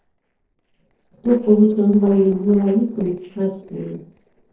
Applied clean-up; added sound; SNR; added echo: neural separator model SepFormer DNS4.